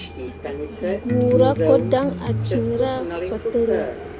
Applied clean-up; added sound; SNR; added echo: none; Electric guitar + Subway, metro, underground; 2 dB; none.